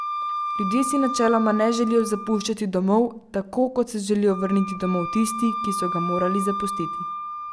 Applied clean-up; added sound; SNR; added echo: none; Wind instrument, woodwind instrument; 6 dB; none.